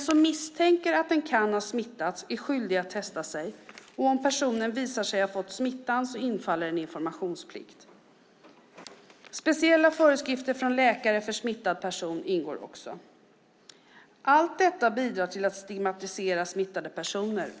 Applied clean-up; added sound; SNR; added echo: none; none; none; none.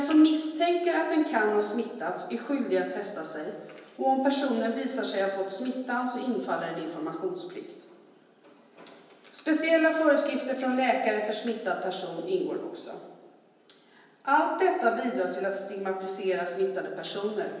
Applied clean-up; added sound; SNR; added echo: none; none; none; reverberation time 1.0 s.